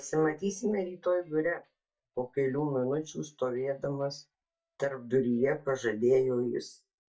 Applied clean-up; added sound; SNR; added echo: neural mask model DeepFilterNet 3.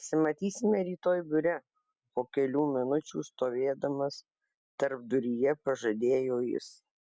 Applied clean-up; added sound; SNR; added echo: none; none; none; none.